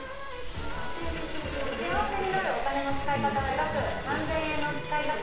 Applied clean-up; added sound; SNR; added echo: none; Sawing; 11 dB; reverberation time 0.8 s.